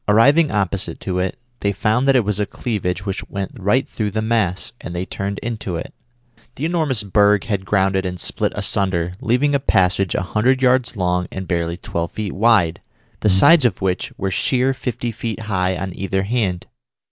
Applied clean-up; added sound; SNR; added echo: neural mask model Resemble Enhance denoiser.